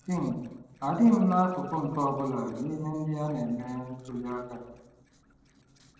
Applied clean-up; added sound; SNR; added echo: neural separator model SepFormer DNS4.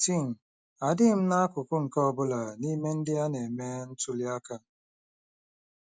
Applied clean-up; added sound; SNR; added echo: none; none; none; none.